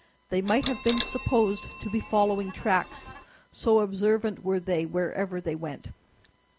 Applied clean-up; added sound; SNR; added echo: none; Bell; 15 dB; none.